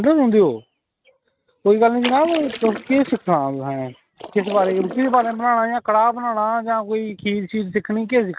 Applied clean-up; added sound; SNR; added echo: neural mask model RNNoise.